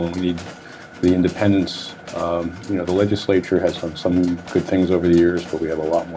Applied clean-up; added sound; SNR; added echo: none; Mechanisms; 18 dB; none.